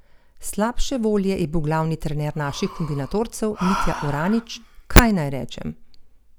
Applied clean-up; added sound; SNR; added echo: none; Breathing; 12 dB; none.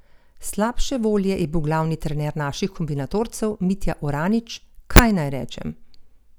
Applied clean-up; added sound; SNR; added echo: none; none; none; none.